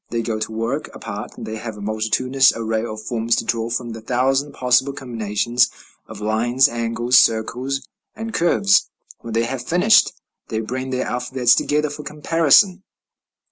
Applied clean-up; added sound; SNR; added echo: none; none; none; none.